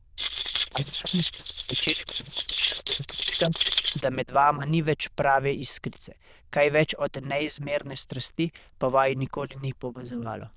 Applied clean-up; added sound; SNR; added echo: neural diffusion model UNIVERSE++.